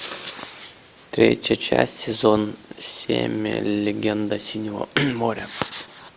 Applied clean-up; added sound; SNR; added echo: none; none; none; none.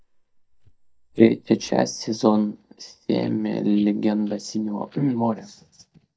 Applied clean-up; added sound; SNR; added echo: neural mask model DeepFilterNet 3.